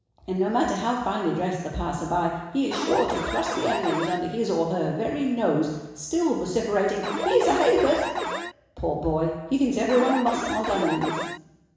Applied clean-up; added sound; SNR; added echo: none; Alarm; 4 dB; reverberation time 1.0 s.